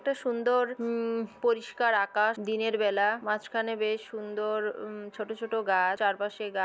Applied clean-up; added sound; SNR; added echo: none; none; none; none.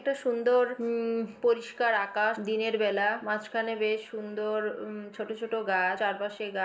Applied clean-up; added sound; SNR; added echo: none; none; none; reverberation time 1.9 s.